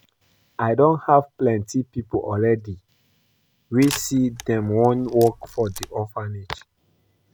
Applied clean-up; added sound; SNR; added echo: none; Camera; 15 dB; none.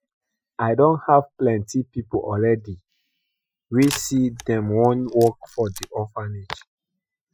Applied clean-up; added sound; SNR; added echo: classical method Wiener filter.